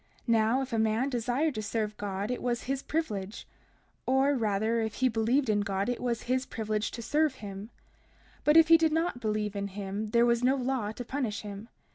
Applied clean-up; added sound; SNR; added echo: none; none; none; none.